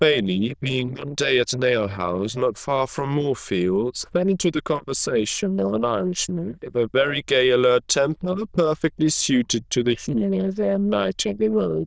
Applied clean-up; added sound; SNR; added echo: neural diffusion model UNIVERSE++.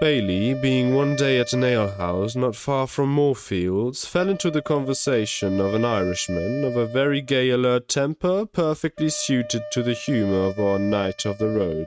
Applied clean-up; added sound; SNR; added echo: neural mask model RNNoise.